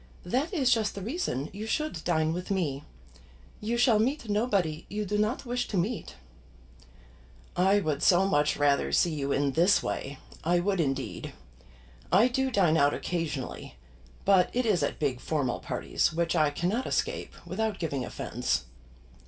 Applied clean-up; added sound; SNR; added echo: none; none; none; reverberation time 0.2 s.